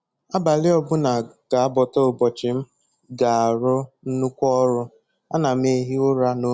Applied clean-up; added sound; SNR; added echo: none; none; none; none.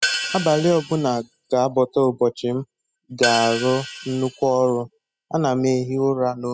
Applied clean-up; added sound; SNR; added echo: classical method spectral subtraction.